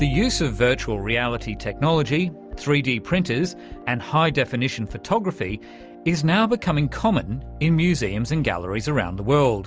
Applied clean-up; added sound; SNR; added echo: none; none; none; none.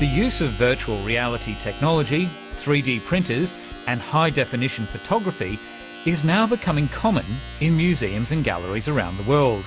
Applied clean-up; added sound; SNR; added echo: none; Domestic sounds, home sounds; 16 dB; none.